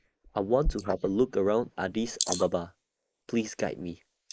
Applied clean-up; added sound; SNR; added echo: neural mask model Resemble Enhance denoiser.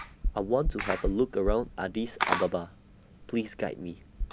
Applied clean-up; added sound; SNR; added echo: none; Camera + Knock; 2 dB; none.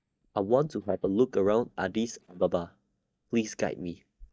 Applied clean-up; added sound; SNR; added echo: neural mask model DeepFilterNet 3.